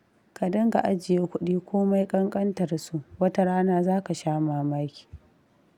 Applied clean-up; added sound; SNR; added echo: none; none; none; none.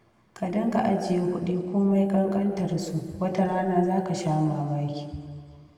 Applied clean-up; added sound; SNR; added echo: none; none; none; reverberation time 1.8 s.